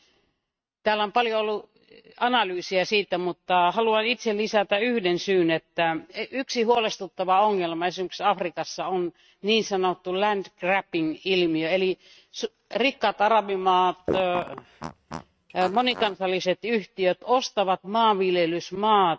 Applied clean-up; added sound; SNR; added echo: neural mask model RNNoise.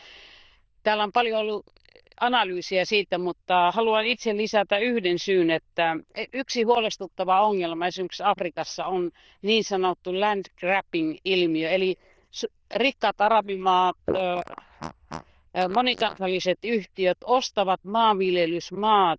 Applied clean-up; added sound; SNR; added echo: neural diffusion model UNIVERSE++.